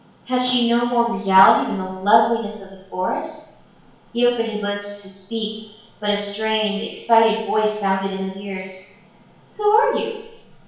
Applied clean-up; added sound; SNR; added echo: none; none; none; reverberation time 1.0 s.